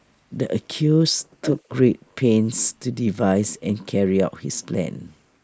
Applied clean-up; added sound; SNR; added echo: neural mask model Resemble Enhance denoiser.